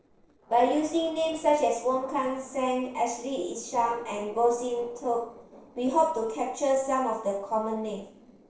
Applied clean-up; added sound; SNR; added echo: neural separator model SepFormer DNS4.